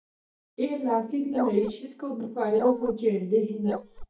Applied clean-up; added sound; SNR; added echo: neural mask model DeepFilterNet 3.